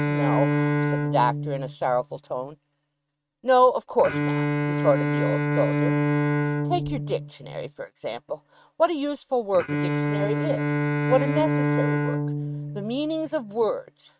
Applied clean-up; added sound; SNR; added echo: neural mask model RNNoise.